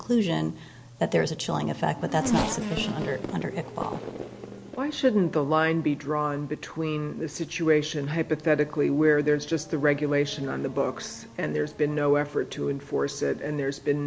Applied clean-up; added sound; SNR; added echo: none; Race car, auto racing / Accelerating, revving, vroom; 12 dB; none.